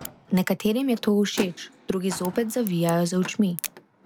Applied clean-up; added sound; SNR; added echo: none; Car + Crack; 15 dB; none.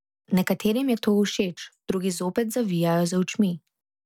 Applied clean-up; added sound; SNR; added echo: none; none; none; none.